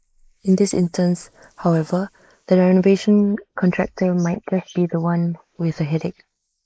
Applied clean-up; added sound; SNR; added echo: neural mask model Resemble Enhance denoiser.